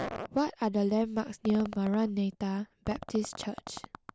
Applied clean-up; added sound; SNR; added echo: none; Fart; 13 dB; none.